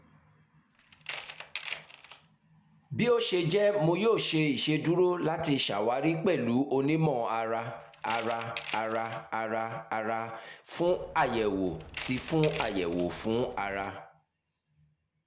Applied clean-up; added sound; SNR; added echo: none; Crack + Tools; 12 dB; none.